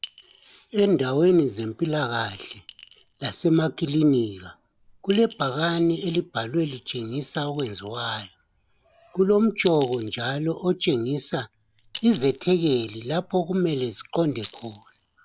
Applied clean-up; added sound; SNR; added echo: none; Chink, clink; 10 dB; none.